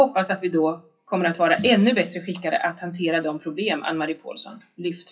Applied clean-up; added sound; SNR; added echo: classical method WPE with log-MMSE.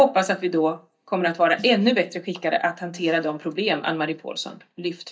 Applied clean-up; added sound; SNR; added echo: neural mask model DeepFilterNet 3.